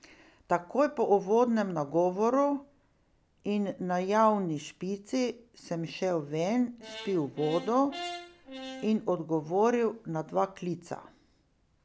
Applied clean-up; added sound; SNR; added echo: none; Brass instrument; 13 dB; none.